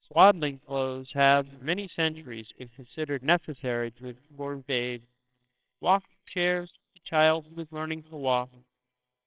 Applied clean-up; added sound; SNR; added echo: neural separator model SepFormer WHAMR!.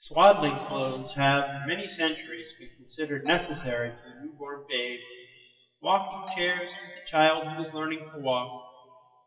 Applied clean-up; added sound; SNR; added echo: classical method WPE with log-MMSE.